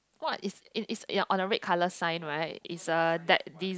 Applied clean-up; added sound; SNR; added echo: none; none; none; none.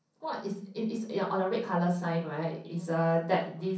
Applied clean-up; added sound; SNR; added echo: none; none; none; reverberation time 0.6 s.